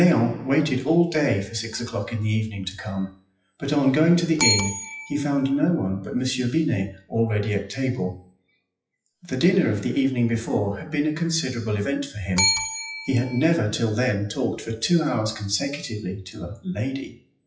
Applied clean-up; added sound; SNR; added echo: classical method WPE with log-MMSE.